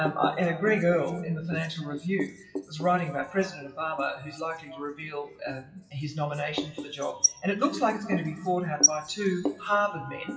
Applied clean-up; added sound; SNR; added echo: classical method WPE with log-MMSE.